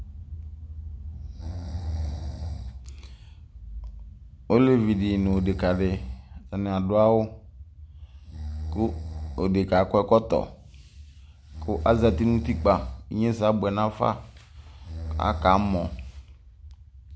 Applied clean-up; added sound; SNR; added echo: none; none; none; none.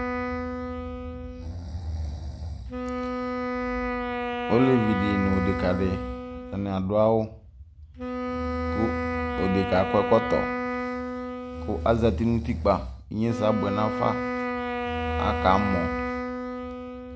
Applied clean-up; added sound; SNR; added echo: none; Wind instrument, woodwind instrument; 4 dB; none.